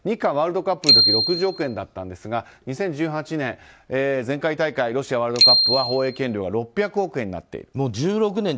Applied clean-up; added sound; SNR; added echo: none; Bicycle bell; -4 dB; none.